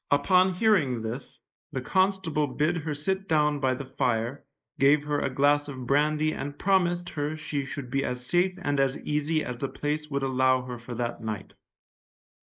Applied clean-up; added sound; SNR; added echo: neural mask model Resemble Enhance denoiser.